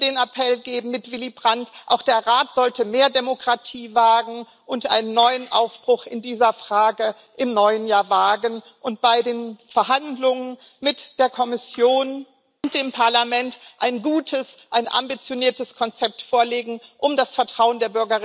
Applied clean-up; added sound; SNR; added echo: none; none; none; none.